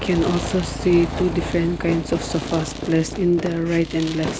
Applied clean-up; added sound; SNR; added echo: none; Fireworks + Motorcycle; 7 dB; none.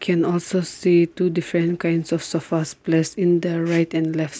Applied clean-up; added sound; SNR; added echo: none; none; none; none.